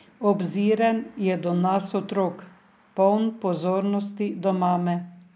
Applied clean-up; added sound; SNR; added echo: none; none; none; none.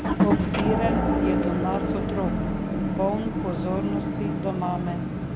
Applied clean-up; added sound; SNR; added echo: none; Motor vehicle (road) / Engine; -5 dB; none.